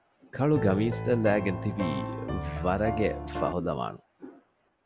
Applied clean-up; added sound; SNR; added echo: none; Piano; 4 dB; none.